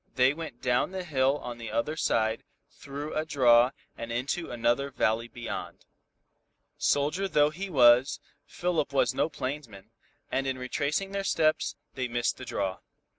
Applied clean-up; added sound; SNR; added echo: none; none; none; none.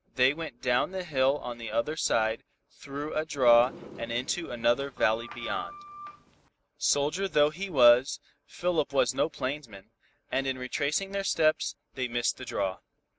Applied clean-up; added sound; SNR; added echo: none; Sliding door; 15 dB; none.